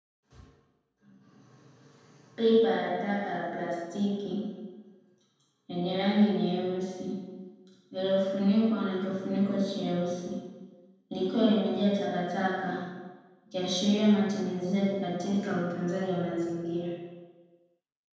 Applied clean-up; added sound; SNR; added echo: none; none; none; reverberation time 1.2 s.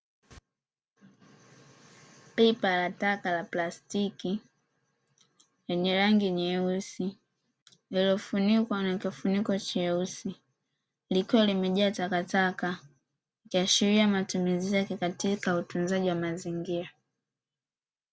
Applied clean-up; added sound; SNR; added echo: none; none; none; none.